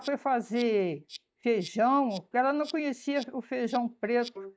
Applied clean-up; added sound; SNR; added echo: neural mask model DeepFilterNet 3.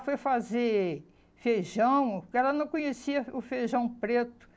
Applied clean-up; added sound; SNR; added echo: none; none; none; none.